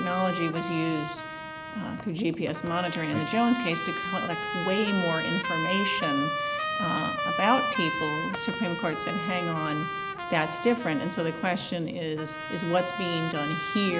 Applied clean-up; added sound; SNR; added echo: none; Trumpet; 4 dB; none.